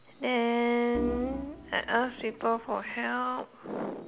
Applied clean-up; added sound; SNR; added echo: none; Organ; 10 dB; none.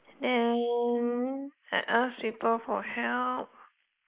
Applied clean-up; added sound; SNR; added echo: neural mask model Resemble Enhance denoiser.